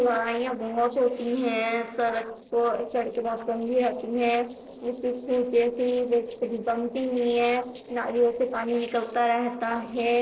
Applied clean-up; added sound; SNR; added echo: neural separator model SepFormer DNS4.